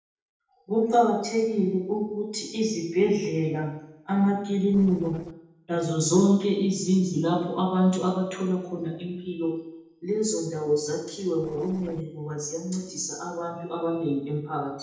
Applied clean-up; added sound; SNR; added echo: neural separator model SepFormer DNS4.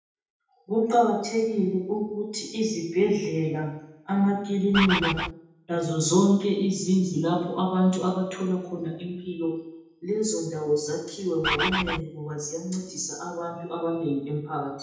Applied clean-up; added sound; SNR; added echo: none; Bird; 0 dB; reverberation time 0.8 s.